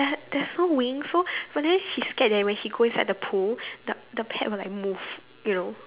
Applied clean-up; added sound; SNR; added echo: none; none; none; none.